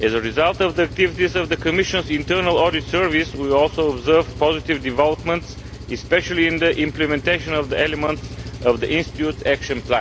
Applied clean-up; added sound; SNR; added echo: none; Engine; 12 dB; none.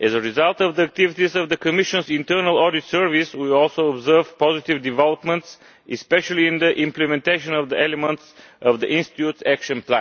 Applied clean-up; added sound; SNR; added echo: none; none; none; none.